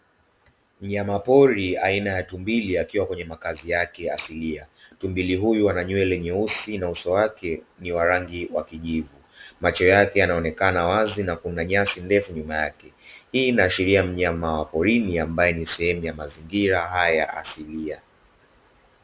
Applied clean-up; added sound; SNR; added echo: none; none; none; none.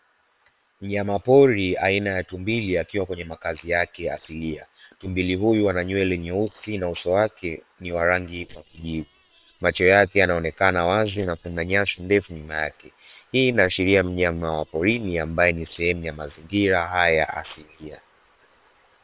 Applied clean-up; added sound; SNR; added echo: neural separator model SepFormer WHAM!.